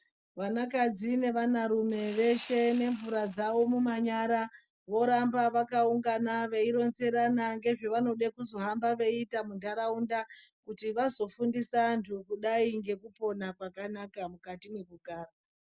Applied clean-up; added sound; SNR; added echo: none; Sawing; 17 dB; none.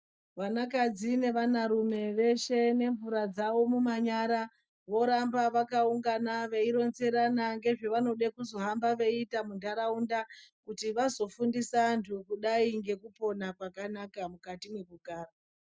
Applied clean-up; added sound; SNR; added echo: neural mask model DeepFilterNet 3.